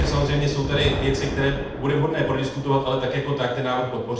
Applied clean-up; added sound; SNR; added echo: none; Explosion; 7 dB; reverberation time 0.8 s.